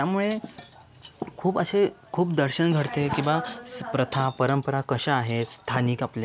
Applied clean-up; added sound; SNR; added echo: none; Cutlery, silverware; 20 dB; none.